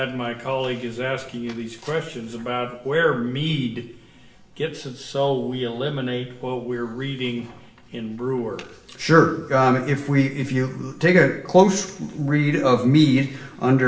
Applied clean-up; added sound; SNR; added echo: none; none; none; reverberation time 1.1 s.